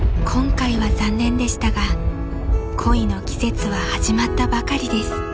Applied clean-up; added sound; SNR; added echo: none; Thunder; -1 dB; none.